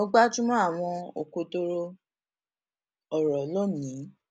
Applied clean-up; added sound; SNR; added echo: none; none; none; none.